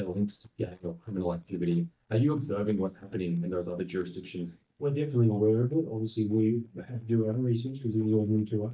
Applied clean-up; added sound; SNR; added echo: neural mask model DeepFilterNet 3.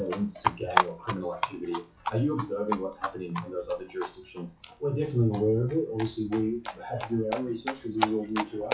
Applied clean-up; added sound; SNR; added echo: classical method WPE with log-MMSE.